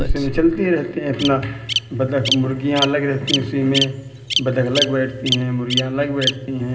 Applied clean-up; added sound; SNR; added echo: none; Bird vocalization, bird call, bird song; 5 dB; reverberation time 0.2 s.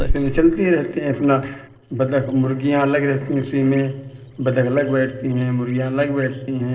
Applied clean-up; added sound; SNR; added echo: neural separator model SepFormer DNS4.